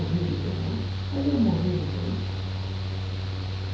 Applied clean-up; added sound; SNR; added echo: none; Mechanical fan; 0 dB; reverberation time 0.9 s.